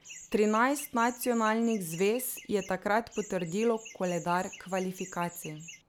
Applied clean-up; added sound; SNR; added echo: none; Chirp, tweet; 18 dB; none.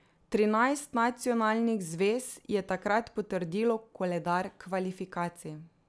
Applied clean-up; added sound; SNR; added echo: none; none; none; none.